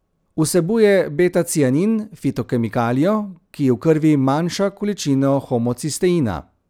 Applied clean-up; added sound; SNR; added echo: none; none; none; none.